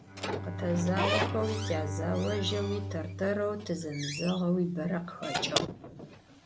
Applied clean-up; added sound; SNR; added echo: none; Bowed string instrument + Squeak / Slam; 2 dB; none.